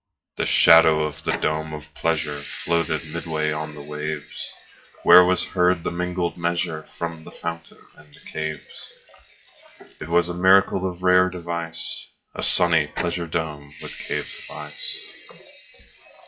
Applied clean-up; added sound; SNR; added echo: classical method WPE with log-MMSE.